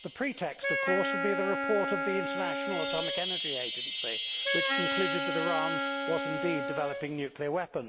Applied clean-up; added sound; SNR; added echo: none; Chime + Wind instrument, woodwind instrument; -2 dB; none.